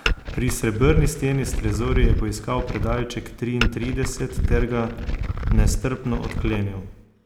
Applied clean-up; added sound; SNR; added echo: none; Glass; -1 dB; none.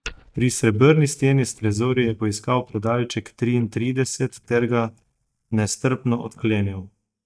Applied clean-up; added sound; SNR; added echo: neural mask model DeepFilterNet 3.